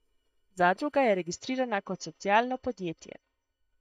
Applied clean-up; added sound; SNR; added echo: neural mask model DeepFilterNet 3.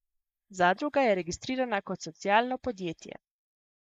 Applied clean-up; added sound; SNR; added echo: neural mask model Resemble Enhance denoiser.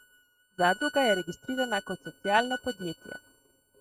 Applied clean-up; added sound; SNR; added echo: neural mask model RNNoise.